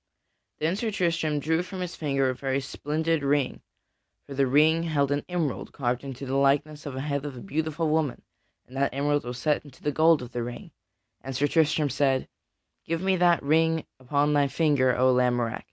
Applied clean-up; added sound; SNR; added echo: none; none; none; none.